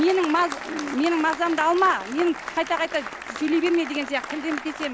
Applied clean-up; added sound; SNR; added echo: none; Applause; 11 dB; none.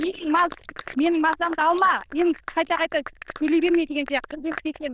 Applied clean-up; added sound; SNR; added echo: neural diffusion model UNIVERSE++.